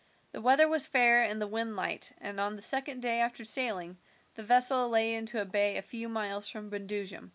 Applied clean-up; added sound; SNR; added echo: none; none; none; none.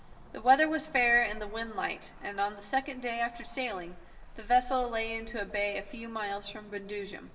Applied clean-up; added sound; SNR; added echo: none; Cricket / Motor vehicle (road); 15 dB; reverberation time 0.8 s.